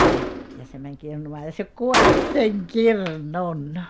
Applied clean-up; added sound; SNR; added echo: none; Gunshot, gunfire; -1 dB; none.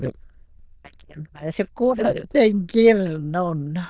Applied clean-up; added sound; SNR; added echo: neural diffusion model UNIVERSE++.